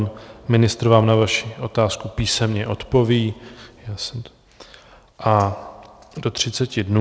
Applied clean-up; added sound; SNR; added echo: none; none; none; none.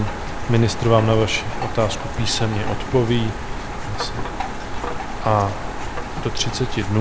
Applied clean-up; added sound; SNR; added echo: none; Rain; 3 dB; none.